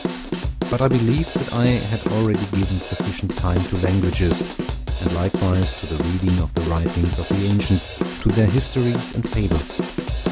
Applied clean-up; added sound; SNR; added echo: none; Drum / Drum kit; 4 dB; none.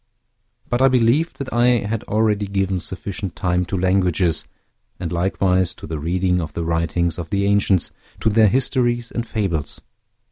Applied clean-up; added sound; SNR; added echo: none; none; none; none.